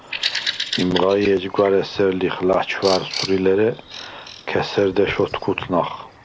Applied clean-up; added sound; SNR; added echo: none; Bird vocalization, bird call, bird song; 11 dB; none.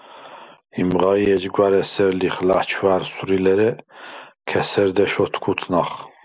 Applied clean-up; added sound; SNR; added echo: none; none; none; none.